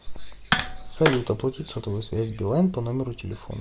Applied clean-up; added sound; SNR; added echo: none; Tap; 4 dB; none.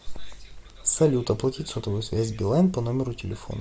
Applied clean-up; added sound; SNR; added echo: none; none; none; none.